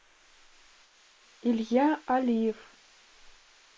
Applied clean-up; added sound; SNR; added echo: neural mask model Resemble Enhance denoiser.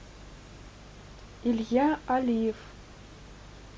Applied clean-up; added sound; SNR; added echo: none; none; none; none.